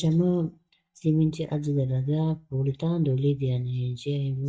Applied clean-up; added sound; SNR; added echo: neural mask model DeepFilterNet 3.